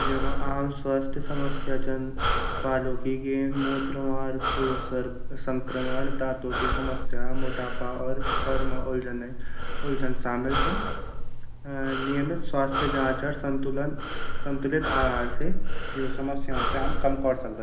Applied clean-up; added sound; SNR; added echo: none; Breathing; -5 dB; reverberation time 0.9 s.